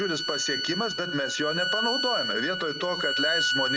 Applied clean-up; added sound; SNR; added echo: none; Bowed string instrument; 0 dB; none.